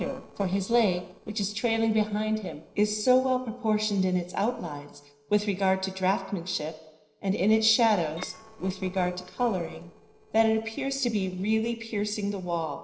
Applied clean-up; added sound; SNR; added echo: neural separator model SepFormer DNS4.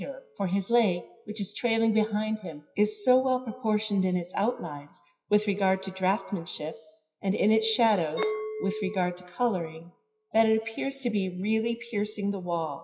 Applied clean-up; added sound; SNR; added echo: classical method WPE with log-MMSE.